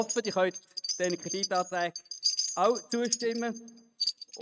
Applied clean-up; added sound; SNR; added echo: neural mask model RNNoise.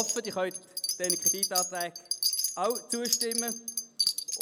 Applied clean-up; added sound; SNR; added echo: none; Wind chime; -4 dB; none.